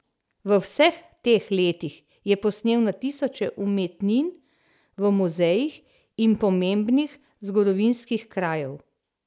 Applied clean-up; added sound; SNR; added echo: none; none; none; none.